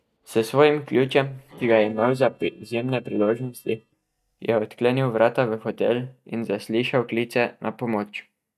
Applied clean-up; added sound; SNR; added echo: neural mask model DeepFilterNet 3.